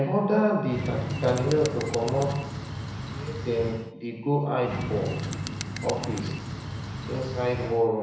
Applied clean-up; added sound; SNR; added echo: none; Bird; 5 dB; reverberation time 1.0 s.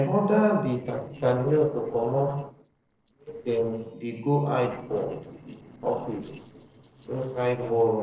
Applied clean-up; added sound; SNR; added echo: neural separator model SepFormer DNS4.